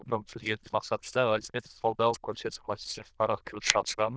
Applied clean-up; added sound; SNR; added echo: neural diffusion model UNIVERSE++.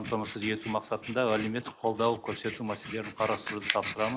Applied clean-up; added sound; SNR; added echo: neural mask model Resemble Enhance denoiser.